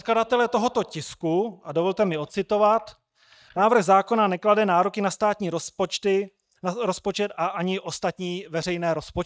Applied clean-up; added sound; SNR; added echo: neural mask model DeepFilterNet 3.